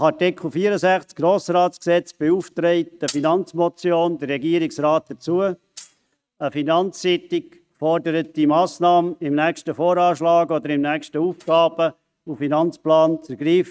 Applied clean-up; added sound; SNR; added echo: neural mask model RNNoise.